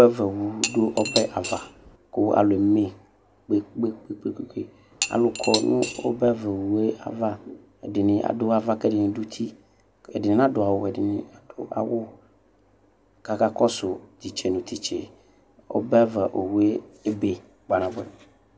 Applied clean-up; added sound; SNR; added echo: none; Cutlery, silverware / Dishes, pots, and pans; 7 dB; none.